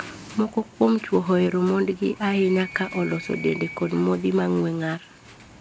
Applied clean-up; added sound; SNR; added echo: none; Animal; 19 dB; none.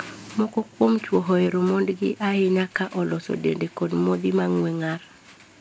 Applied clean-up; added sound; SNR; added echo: none; none; none; none.